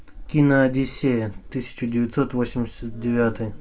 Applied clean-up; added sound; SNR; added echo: none; none; none; reverberation time 0.2 s.